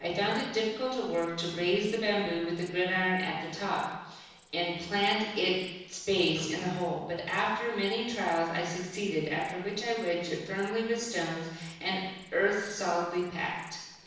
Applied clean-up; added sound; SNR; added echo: neural separator model SepFormer DNS4.